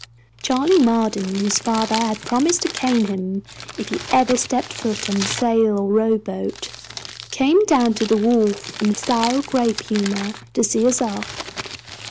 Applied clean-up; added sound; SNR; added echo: none; Crumpling, crinkling; 13 dB; none.